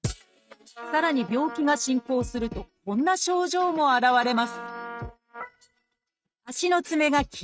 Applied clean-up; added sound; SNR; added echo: neural mask model RNNoise.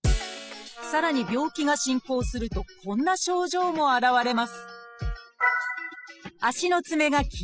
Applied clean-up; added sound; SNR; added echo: classical method spectral subtraction.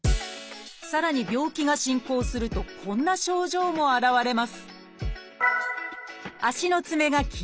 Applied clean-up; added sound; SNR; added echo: none; none; none; none.